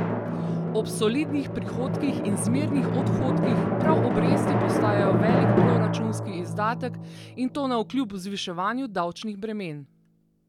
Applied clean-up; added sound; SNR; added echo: none; Drum; -3 dB; none.